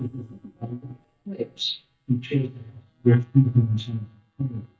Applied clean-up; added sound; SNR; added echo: neural mask model DeepFilterNet 3.